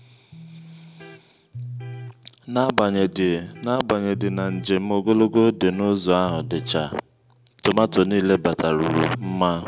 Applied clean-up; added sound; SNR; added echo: none; Electric guitar; 15 dB; none.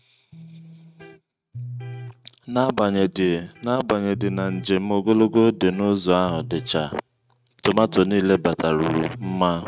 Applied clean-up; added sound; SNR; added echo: neural mask model RNNoise.